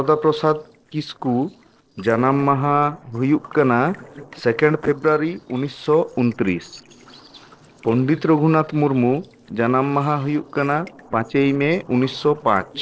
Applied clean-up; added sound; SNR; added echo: neural separator model SepFormer DNS4.